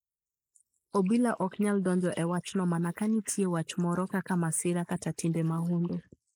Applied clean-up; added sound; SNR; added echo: neural mask model Resemble Enhance denoiser.